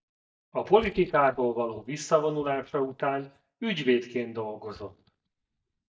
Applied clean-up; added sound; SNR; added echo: neural mask model DeepFilterNet 3.